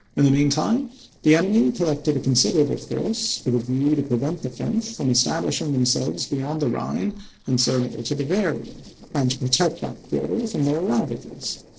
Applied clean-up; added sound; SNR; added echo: neural separator model SepFormer DNS4.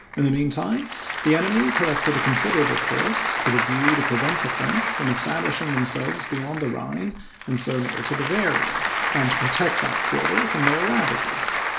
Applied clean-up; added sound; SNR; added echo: none; Applause / Crowd; 0 dB; reverberation time 0.6 s.